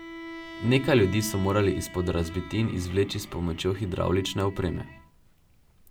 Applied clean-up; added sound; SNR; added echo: none; Bowed string instrument; 16 dB; none.